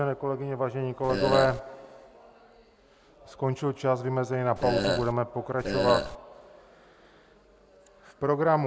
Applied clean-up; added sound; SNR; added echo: none; Burping, eructation; -1 dB; none.